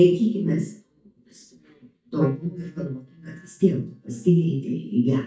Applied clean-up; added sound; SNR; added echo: neural mask model DeepFilterNet 3.